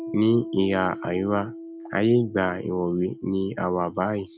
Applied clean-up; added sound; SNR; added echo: none; Piano; 14 dB; none.